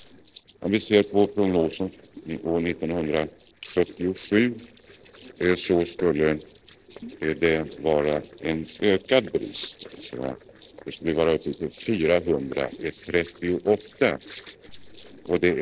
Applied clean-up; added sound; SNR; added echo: neural separator model SepFormer DNS4.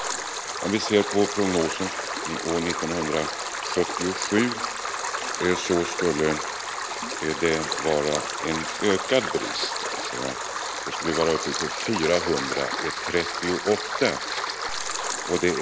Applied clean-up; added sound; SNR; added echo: none; Stream; 3 dB; none.